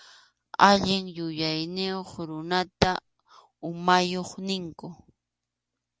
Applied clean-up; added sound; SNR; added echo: none; none; none; none.